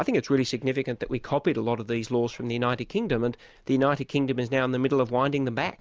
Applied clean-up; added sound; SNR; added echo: none; none; none; none.